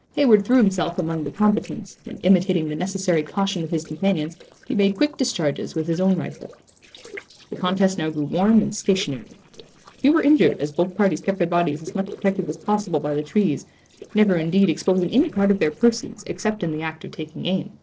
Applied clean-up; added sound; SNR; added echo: neural separator model SepFormer DNS4.